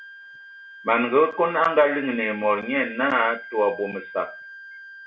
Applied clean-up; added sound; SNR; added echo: none; Wind instrument, woodwind instrument; 17 dB; none.